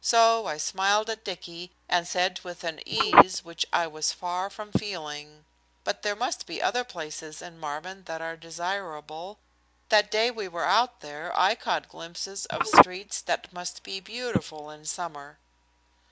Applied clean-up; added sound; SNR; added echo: none; Telephone; -4 dB; none.